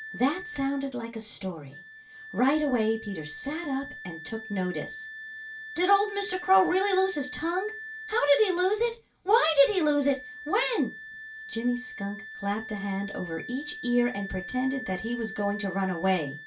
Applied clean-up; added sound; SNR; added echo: none; Wind instrument, woodwind instrument; 13 dB; reverberation time 0.2 s.